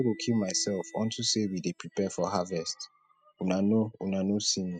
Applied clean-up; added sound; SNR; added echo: classical method spectral subtraction.